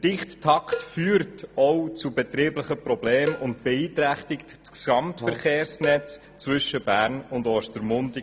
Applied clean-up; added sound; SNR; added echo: none; Brass instrument + Cowbell; 13 dB; none.